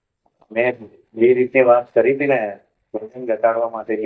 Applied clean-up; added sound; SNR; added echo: neural mask model DeepFilterNet 3.